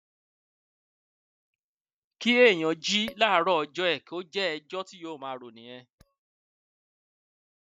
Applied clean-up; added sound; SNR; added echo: neural mask model DeepFilterNet 3.